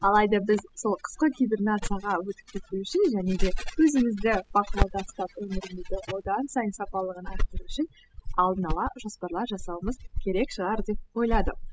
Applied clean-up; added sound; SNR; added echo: classical method spectral subtraction.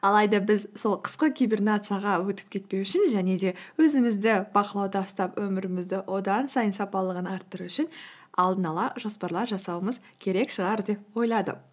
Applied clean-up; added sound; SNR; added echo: none; none; none; none.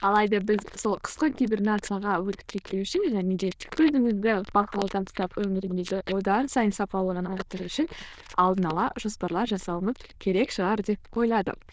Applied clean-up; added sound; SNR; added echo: neural diffusion model UNIVERSE++.